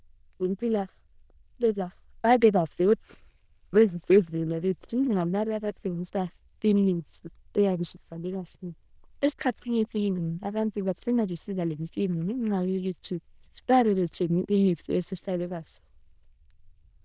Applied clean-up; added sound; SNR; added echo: neural diffusion model UNIVERSE++.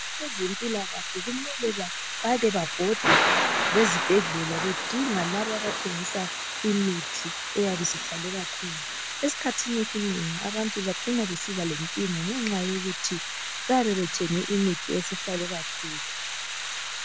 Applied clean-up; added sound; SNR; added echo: none; Thunder / Rain; 1 dB; none.